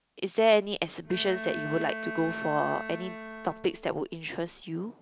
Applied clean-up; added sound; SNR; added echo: none; Bowed string instrument; 9 dB; none.